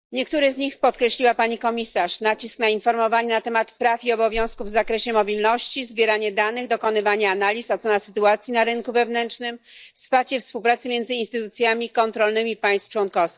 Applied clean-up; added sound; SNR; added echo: neural mask model DeepFilterNet 3.